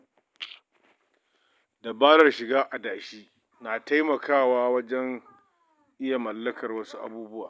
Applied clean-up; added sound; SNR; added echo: none; none; none; none.